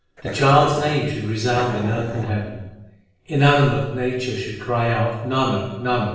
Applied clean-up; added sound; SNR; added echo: neural separator model SepFormer DNS4.